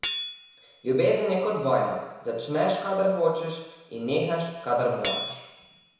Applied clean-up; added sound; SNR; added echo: none; Hammer / Chink, clink; 11 dB; reverberation time 1.0 s.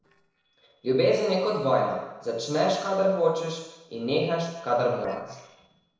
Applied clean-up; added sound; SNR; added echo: neural separator model SepFormer DNS4.